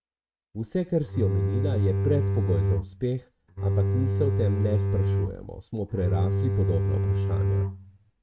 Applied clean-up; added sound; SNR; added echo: neural mask model RNNoise.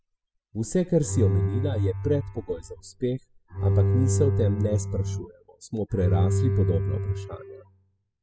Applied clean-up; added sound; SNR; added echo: classical method spectral subtraction.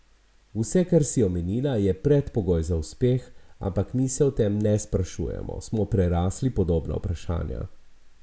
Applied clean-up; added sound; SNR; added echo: none; none; none; none.